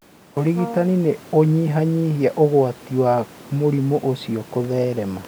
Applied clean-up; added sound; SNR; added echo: none; Brass instrument; 13 dB; none.